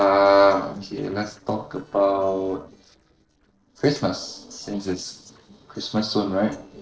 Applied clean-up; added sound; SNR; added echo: neural separator model SepFormer DNS4.